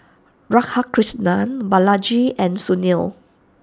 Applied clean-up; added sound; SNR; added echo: none; none; none; none.